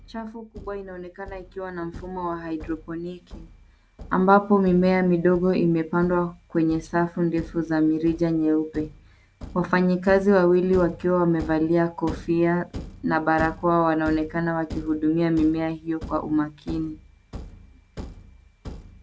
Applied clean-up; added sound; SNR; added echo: none; Thump, thud; 17 dB; none.